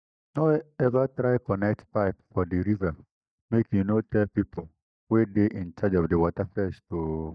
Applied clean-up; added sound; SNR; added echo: neural mask model DeepFilterNet 3.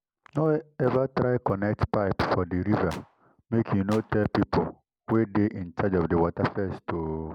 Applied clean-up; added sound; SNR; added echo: none; Clapping; 19 dB; none.